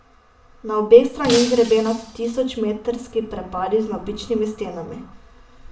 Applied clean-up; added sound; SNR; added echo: none; Shatter; 11 dB; reverberation time 0.4 s.